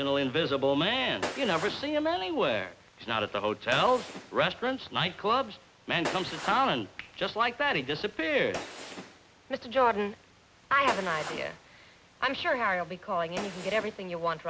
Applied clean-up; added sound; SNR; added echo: none; Gunshot, gunfire; 14 dB; none.